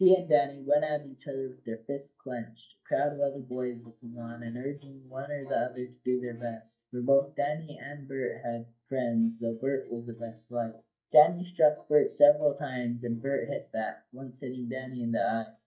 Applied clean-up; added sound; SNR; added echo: neural mask model DeepFilterNet 3.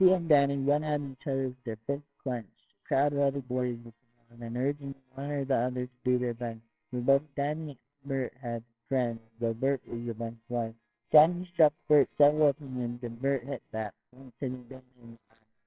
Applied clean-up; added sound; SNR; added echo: neural separator model SepFormer WHAMR!.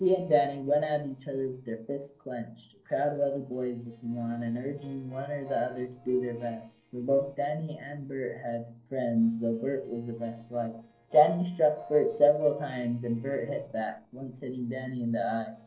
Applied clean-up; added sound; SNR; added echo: neural separator model SepFormer DNS4.